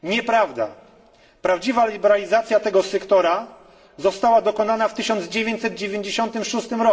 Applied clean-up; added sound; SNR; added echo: none; none; none; reverberation time 1.6 s.